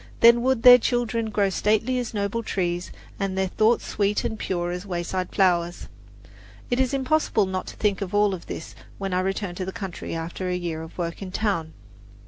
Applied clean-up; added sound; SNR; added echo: none; none; none; none.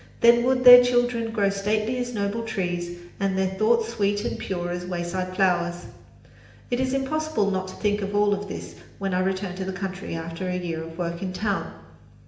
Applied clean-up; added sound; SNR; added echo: none; none; none; reverberation time 0.8 s.